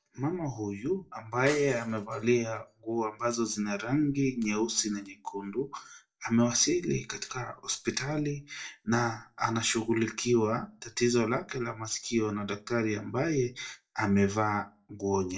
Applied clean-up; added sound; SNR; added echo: neural separator model SepFormer DNS4.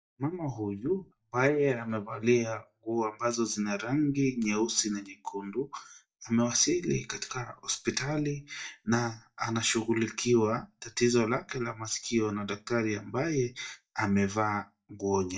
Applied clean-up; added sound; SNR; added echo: neural mask model DeepFilterNet 3.